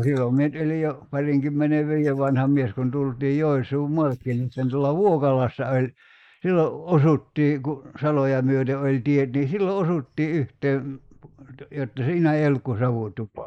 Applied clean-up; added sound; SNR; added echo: neural mask model Resemble Enhance denoiser.